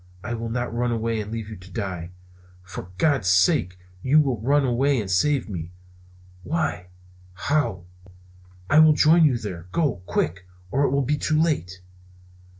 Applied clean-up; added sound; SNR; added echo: none; none; none; none.